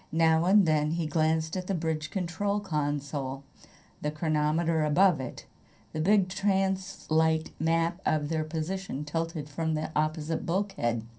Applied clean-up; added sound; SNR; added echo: none; none; none; reverberation time 0.3 s.